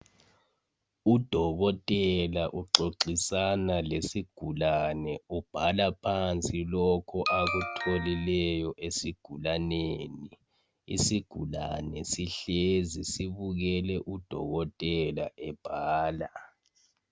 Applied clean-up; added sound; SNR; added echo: none; none; none; none.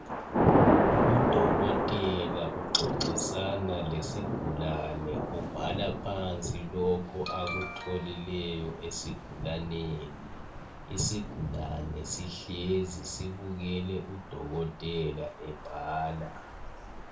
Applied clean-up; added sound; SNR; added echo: none; Thunder / Rain; -2 dB; reverberation time 0.3 s.